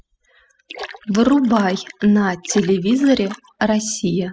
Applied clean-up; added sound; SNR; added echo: classical method spectral subtraction.